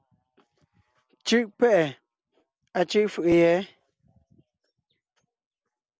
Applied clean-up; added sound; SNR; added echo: none; none; none; none.